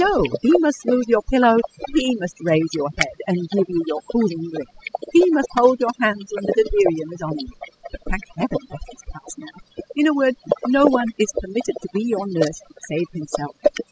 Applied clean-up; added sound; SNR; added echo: classical method spectral subtraction.